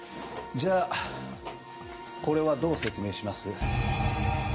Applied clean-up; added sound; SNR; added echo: none; none; none; none.